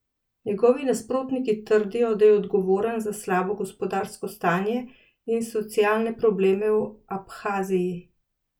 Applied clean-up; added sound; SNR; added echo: none; none; none; none.